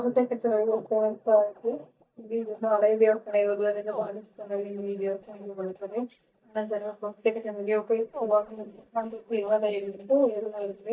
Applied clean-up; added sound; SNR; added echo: neural mask model DeepFilterNet 3.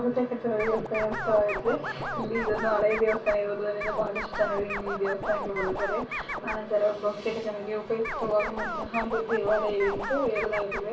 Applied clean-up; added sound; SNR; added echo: none; Scratching (performance technique); 5 dB; reverberation time 0.2 s.